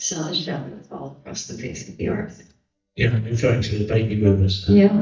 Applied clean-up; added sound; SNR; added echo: neural mask model DeepFilterNet 3.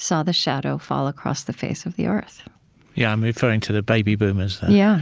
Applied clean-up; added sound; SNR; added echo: none; none; none; none.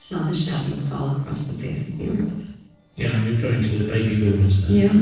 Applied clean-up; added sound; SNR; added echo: neural separator model SepFormer DNS4.